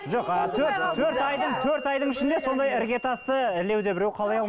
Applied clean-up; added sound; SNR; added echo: none; Harmonica; 18 dB; none.